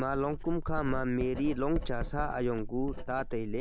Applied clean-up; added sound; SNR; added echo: none; Writing; 3 dB; none.